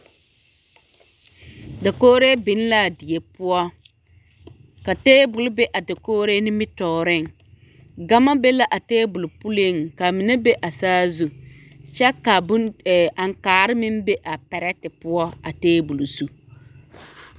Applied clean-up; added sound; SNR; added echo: none; none; none; none.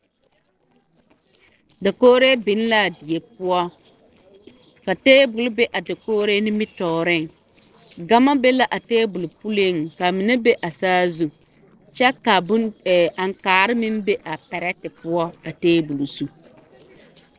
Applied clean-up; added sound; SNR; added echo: neural separator model SepFormer DNS4.